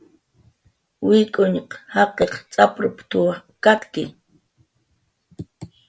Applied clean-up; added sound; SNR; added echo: none; none; none; none.